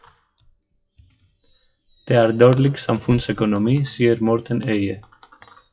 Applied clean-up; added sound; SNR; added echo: classical method WPE with log-MMSE.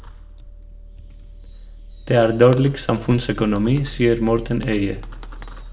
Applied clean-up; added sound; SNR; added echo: none; Fireworks; 14 dB; reverberation time 0.5 s.